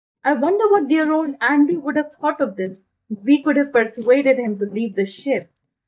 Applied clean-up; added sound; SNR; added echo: neural mask model DeepFilterNet 3.